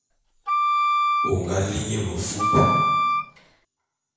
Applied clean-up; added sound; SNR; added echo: none; Wind instrument, woodwind instrument; -4 dB; reverberation time 1.0 s.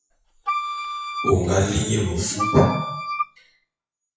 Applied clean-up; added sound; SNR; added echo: classical method WPE with log-MMSE.